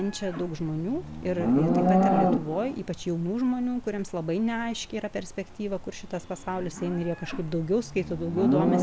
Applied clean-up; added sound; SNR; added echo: none; Livestock, farm animals, working animals; 0 dB; none.